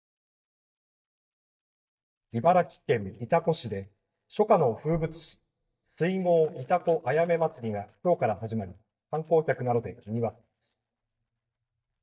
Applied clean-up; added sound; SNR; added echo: neural mask model DeepFilterNet 3.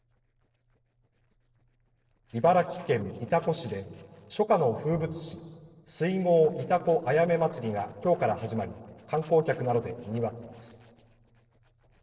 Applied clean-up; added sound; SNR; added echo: neural separator model SepFormer DNS4.